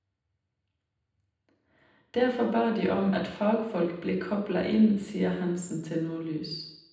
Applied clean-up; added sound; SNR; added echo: none; none; none; reverberation time 0.8 s.